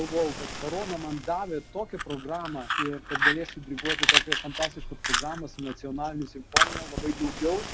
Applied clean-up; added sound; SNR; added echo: none; Fire; -3 dB; none.